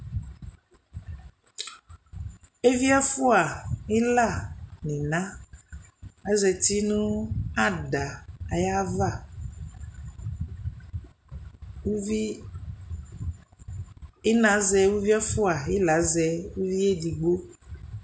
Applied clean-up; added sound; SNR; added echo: none; none; none; none.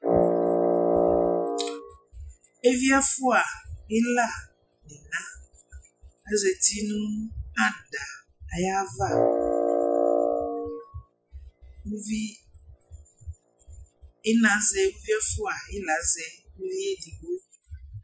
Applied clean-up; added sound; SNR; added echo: classical method Wiener filter.